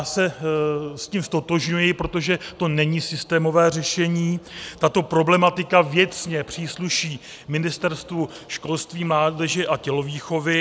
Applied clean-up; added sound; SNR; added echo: none; none; none; none.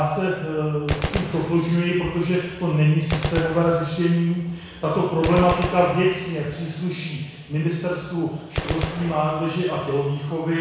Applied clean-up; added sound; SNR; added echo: none; Gunshot, gunfire; 10 dB; reverberation time 1.1 s.